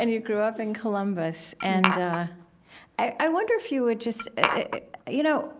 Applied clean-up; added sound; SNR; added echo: none; Glass; 4 dB; none.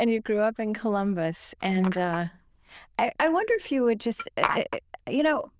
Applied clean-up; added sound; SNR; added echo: neural diffusion model UNIVERSE++.